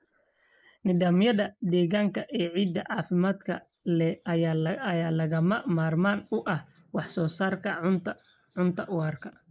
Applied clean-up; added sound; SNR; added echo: neural mask model Resemble Enhance denoiser.